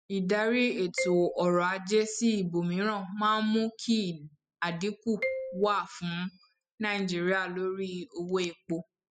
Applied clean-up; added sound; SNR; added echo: classical method spectral subtraction.